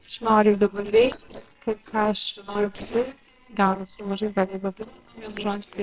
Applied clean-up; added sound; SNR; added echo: neural separator model SepFormer WHAMR!.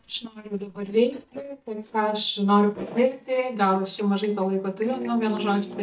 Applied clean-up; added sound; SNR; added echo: neural mask model DeepFilterNet 3.